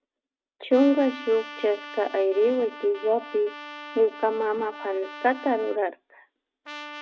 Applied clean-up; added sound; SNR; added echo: neural mask model RNNoise.